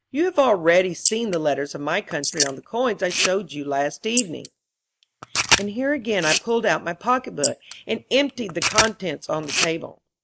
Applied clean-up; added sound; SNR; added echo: neural mask model Resemble Enhance denoiser.